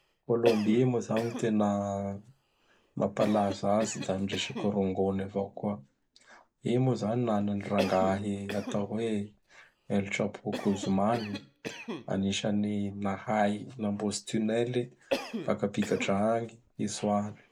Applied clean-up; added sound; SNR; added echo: none; Cough; 12 dB; none.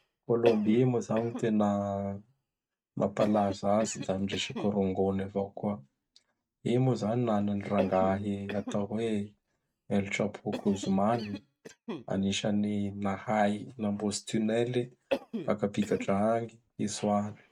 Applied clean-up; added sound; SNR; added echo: neural mask model RNNoise.